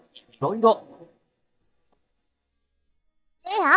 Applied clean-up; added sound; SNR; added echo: neural mask model DeepFilterNet 3.